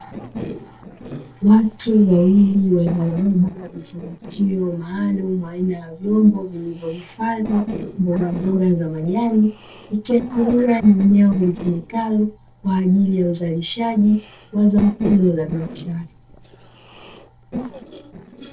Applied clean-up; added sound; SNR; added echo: neural separator model SepFormer DNS4.